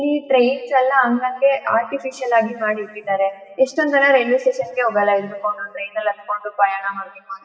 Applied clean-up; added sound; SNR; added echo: none; none; none; reverberation time 3.0 s.